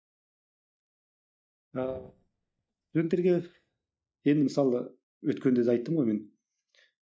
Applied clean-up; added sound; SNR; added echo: neural mask model DeepFilterNet 3.